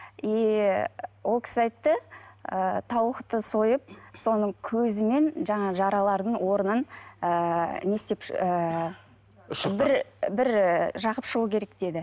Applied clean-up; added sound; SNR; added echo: none; none; none; none.